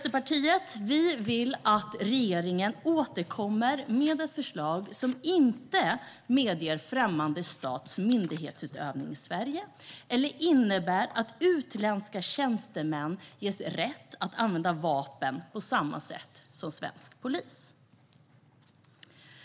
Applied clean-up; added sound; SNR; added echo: none; none; none; none.